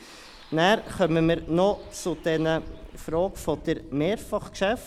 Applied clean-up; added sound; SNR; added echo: none; Bus; 17 dB; none.